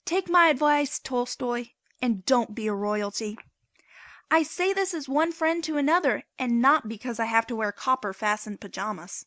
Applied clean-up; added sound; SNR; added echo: none; none; none; none.